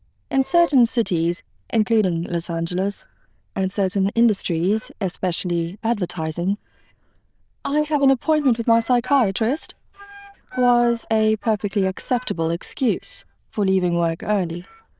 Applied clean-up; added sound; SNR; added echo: neural diffusion model UNIVERSE++.